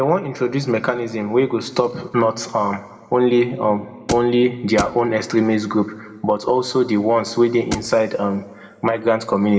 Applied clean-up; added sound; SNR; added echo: none; Thump, thud; 10 dB; reverberation time 1.3 s.